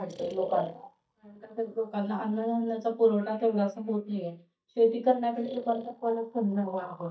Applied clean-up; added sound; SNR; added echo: neural mask model DeepFilterNet 3.